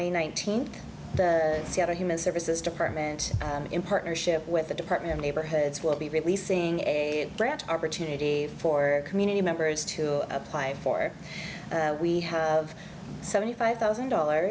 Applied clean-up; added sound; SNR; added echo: none; none; none; none.